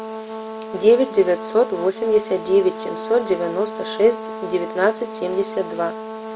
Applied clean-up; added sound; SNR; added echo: none; Brass instrument; 10 dB; none.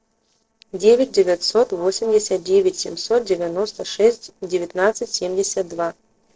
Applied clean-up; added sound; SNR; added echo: neural separator model SepFormer DNS4.